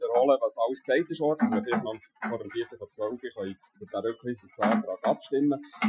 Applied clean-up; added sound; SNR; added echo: classical method Wiener filter.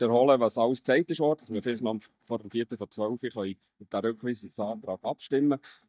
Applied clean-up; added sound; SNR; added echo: neural mask model DeepFilterNet 3.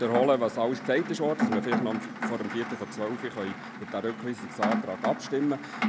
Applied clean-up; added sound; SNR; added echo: none; Rain; 3 dB; none.